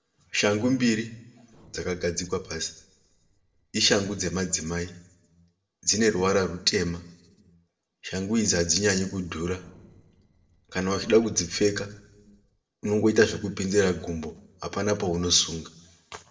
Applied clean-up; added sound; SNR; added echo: neural separator model SepFormer DNS4.